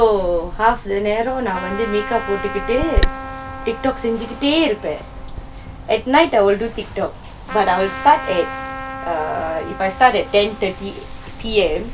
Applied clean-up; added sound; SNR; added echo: none; Wind + Trumpet; 8 dB; none.